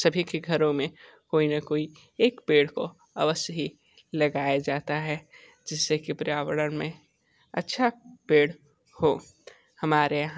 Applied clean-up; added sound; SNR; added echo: none; none; none; none.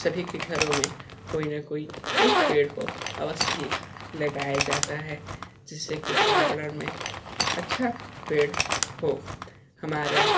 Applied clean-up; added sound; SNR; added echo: none; Zipper (clothing); -2 dB; reverberation time 0.3 s.